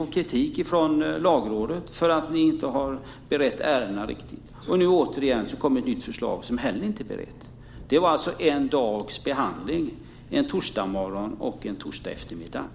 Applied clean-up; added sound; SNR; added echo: none; Engine; 19 dB; none.